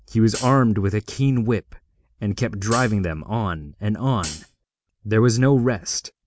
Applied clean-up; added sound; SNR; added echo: none; Hi-hat; 13 dB; none.